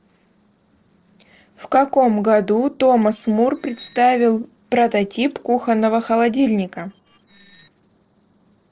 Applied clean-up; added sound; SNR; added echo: neural separator model SepFormer DNS4.